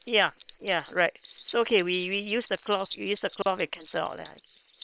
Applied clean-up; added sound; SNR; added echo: neural separator model SepFormer WHAM!.